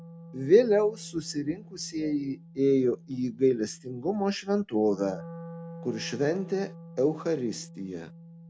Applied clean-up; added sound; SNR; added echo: none; Wind instrument, woodwind instrument; 17 dB; none.